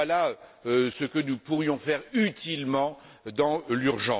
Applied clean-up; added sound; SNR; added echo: none; none; none; none.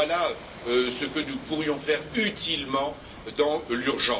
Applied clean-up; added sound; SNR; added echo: none; Waves, surf; 16 dB; reverberation time 0.2 s.